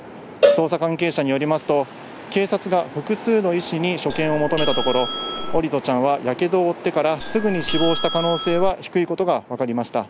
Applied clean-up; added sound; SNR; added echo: none; Doorbell + Cowbell; 3 dB; none.